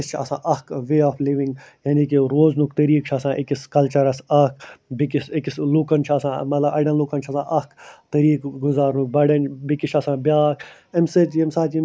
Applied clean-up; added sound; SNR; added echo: none; none; none; none.